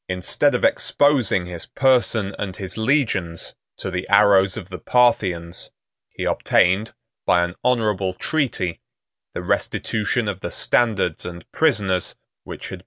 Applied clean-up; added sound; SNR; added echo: none; none; none; none.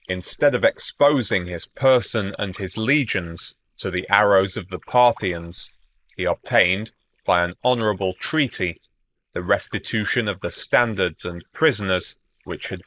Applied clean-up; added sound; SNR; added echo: neural mask model Resemble Enhance denoiser.